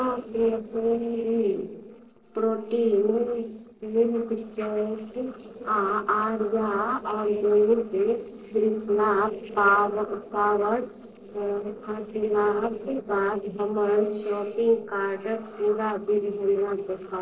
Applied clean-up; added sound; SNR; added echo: neural separator model SepFormer DNS4.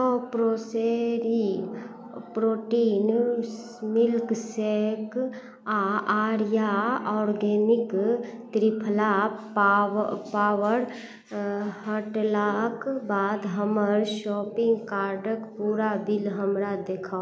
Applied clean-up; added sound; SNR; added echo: none; none; none; none.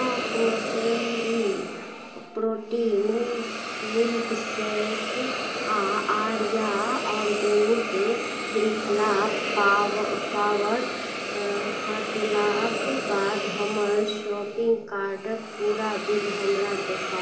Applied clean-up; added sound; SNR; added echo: none; Hiss; 4 dB; reverberation time 0.2 s.